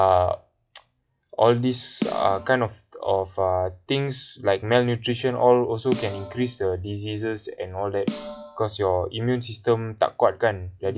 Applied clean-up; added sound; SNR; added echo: classical method log-MMSE.